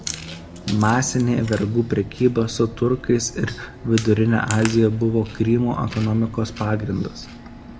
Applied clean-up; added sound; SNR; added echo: none; Bus + Chewing, mastication; 15 dB; none.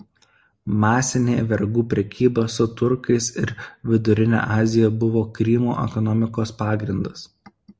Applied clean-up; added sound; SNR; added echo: none; none; none; none.